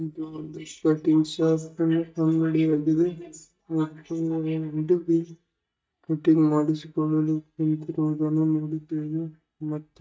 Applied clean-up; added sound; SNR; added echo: neural mask model DeepFilterNet 3.